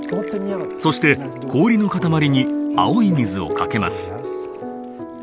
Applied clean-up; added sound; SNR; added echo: none; none; none; none.